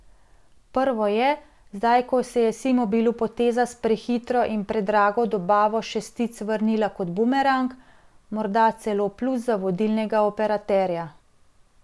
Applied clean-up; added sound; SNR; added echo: none; none; none; none.